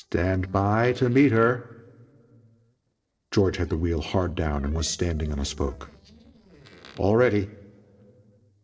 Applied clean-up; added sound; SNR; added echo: neural separator model SepFormer DNS4.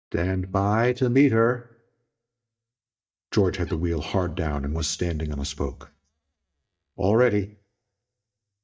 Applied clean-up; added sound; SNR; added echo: neural mask model DeepFilterNet 3.